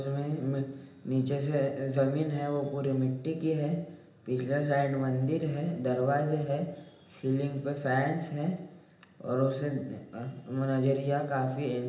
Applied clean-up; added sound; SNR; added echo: none; Chime; 19 dB; reverberation time 0.8 s.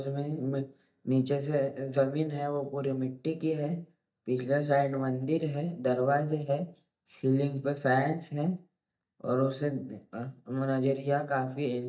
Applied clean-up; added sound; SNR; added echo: neural mask model DeepFilterNet 3.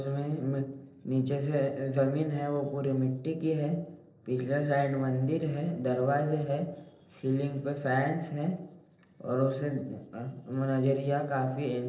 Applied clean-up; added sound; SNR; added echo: neural separator model SepFormer DNS4.